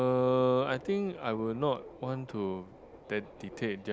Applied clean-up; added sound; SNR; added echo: none; Subway, metro, underground; 19 dB; none.